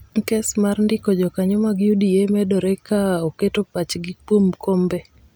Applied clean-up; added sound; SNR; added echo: none; none; none; none.